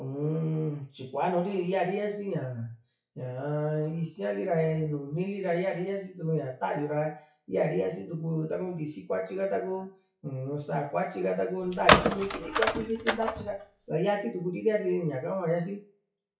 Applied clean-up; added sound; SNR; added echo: classical method WPE with log-MMSE.